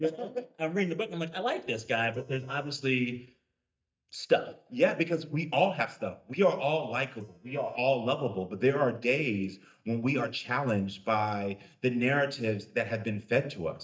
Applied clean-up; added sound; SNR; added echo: neural mask model DeepFilterNet 3.